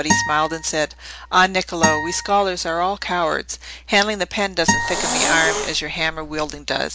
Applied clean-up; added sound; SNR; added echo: none; Acoustic guitar + Hiss; 3 dB; none.